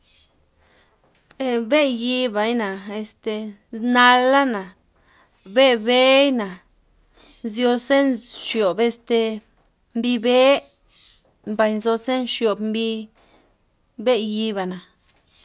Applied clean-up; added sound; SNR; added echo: none; none; none; none.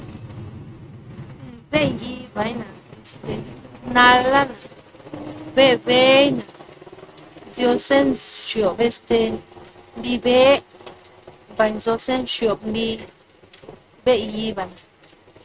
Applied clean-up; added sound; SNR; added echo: neural mask model RNNoise.